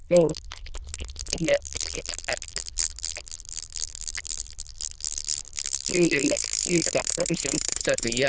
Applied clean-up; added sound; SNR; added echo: neural diffusion model UNIVERSE++.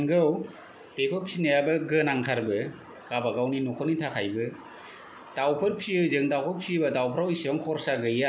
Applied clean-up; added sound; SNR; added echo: none; none; none; none.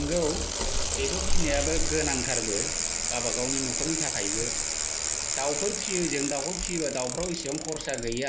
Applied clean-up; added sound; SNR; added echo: none; Bicycle; -4 dB; none.